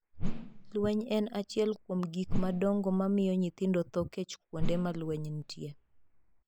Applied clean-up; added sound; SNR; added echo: none; Whoosh, swoosh, swish; 3 dB; none.